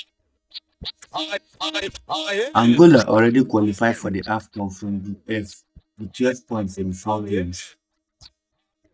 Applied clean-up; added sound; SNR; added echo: neural mask model DeepFilterNet 3.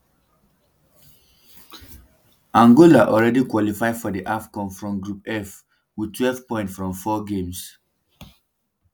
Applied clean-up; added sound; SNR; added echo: none; none; none; none.